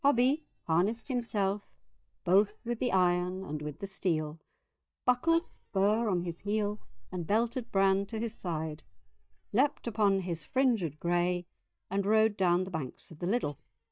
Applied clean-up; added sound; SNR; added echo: neural mask model DeepFilterNet 3.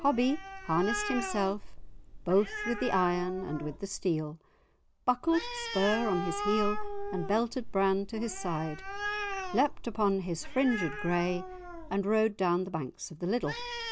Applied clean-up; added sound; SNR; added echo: none; Animal; 7 dB; none.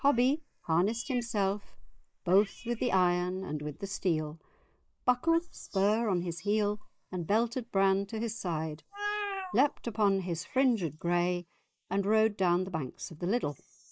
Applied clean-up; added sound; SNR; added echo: neural mask model Resemble Enhance denoiser.